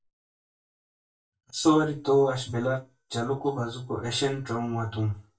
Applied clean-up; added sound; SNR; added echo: neural mask model DeepFilterNet 3.